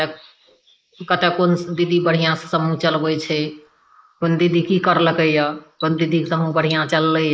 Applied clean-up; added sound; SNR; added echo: neural mask model Resemble Enhance denoiser.